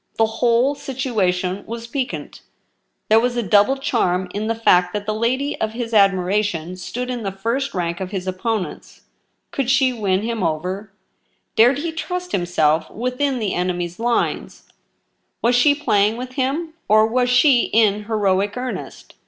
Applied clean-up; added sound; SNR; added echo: none; none; none; none.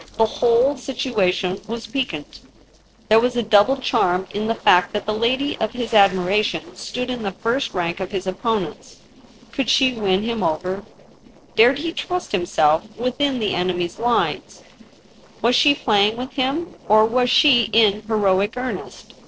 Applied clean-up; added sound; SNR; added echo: neural separator model SepFormer DNS4.